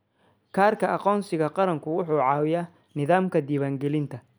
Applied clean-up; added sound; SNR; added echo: none; none; none; none.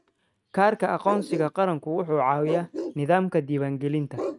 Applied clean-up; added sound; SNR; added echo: neural mask model RNNoise.